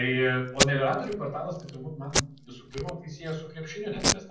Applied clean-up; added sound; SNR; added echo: none; Packing tape, duct tape; 2 dB; reverberation time 0.6 s.